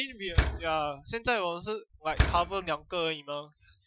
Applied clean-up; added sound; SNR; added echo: classical method Wiener filter.